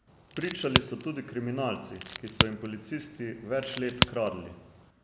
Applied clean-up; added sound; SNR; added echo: none; Crack; -1 dB; none.